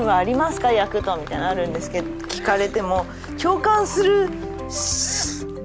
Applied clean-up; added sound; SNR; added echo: none; Applause + Sneeze / Church bell; 19 dB; none.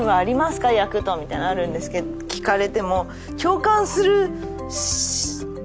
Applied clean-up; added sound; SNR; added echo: none; none; none; none.